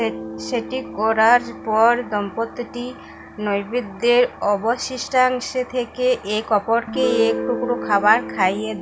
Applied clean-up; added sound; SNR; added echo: none; Guitar; 11 dB; none.